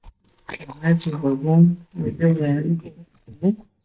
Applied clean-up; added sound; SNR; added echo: neural mask model DeepFilterNet 3.